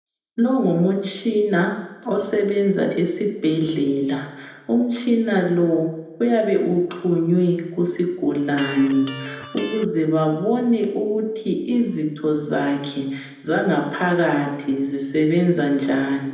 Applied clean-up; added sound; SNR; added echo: none; Electric guitar; 16 dB; reverberation time 0.8 s.